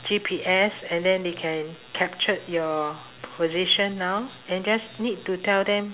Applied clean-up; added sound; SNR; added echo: none; none; none; none.